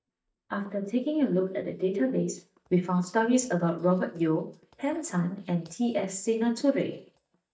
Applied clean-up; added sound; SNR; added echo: neural mask model DeepFilterNet 3.